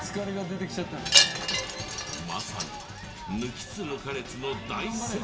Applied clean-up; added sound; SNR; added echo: none; Wind chime; -4 dB; reverberation time 1.3 s.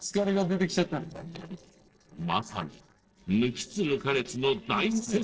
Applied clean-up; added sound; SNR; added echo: neural separator model SepFormer DNS4.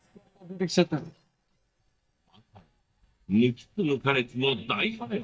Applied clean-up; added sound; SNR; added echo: neural mask model DeepFilterNet 3.